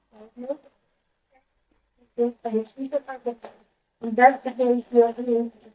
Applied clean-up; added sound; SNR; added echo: neural mask model DeepFilterNet 3.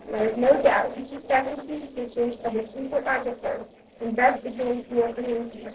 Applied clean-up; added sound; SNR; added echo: neural separator model SepFormer DNS4.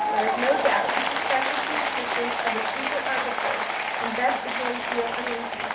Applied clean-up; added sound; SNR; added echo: none; Applause / Crowd; -3 dB; reverberation time 2.9 s.